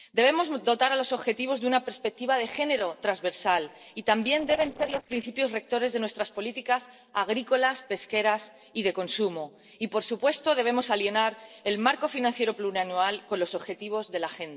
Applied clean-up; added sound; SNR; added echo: neural separator model SepFormer DNS4.